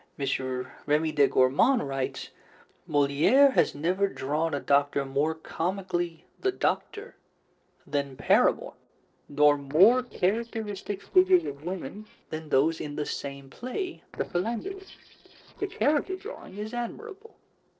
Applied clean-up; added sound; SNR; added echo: neural separator model SepFormer DNS4.